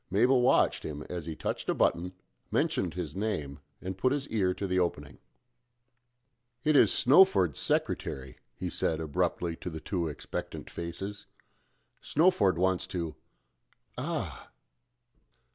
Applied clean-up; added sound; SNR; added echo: none; none; none; none.